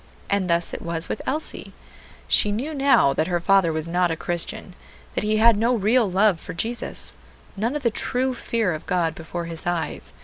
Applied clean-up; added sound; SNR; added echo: none; none; none; none.